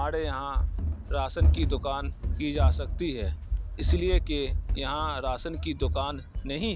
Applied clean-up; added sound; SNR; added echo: none; Run; -4 dB; none.